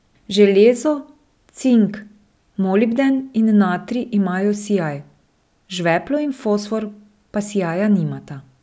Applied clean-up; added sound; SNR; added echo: none; none; none; none.